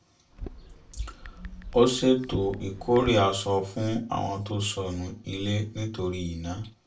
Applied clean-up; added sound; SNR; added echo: none; Chatter / Chirp, tweet / Car passing by / Typing; 13 dB; reverberation time 0.2 s.